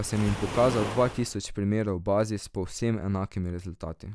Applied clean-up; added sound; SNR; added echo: none; Waves, surf; 12 dB; none.